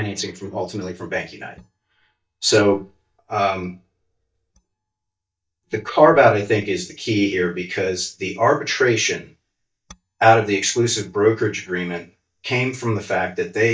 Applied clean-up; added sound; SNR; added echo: neural mask model DeepFilterNet 3.